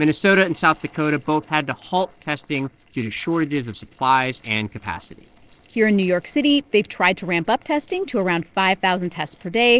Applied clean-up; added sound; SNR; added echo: neural separator model SepFormer DNS4.